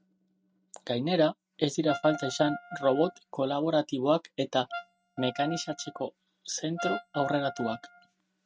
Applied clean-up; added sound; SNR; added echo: neural mask model RNNoise.